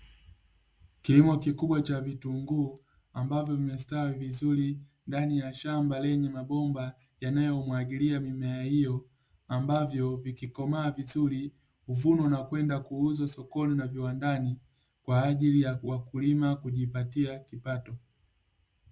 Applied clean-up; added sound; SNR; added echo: none; none; none; none.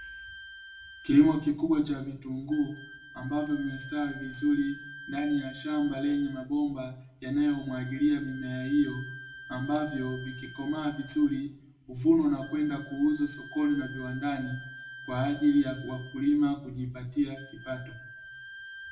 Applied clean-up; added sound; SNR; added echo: none; Wind instrument, woodwind instrument; 17 dB; reverberation time 0.6 s.